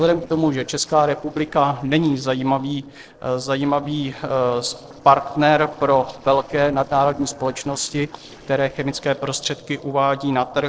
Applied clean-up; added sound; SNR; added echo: neural separator model SepFormer DNS4.